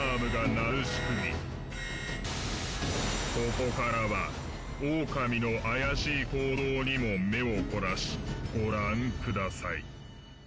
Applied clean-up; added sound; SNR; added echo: none; Acoustic guitar / Strum; 15 dB; none.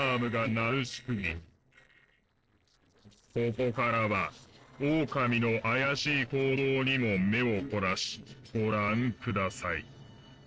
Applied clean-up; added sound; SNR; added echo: neural separator model SepFormer DNS4.